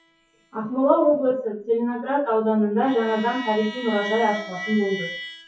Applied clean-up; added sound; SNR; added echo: classical method WPE with log-MMSE.